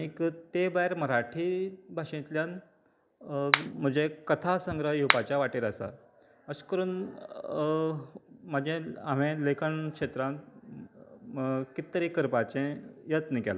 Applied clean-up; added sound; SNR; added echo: none; Finger snapping; 1 dB; none.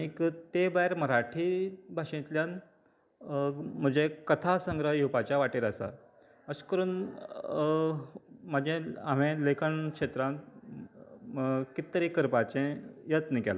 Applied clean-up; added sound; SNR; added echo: none; none; none; none.